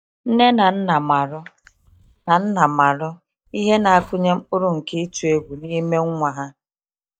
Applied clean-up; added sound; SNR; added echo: neural mask model DeepFilterNet 3.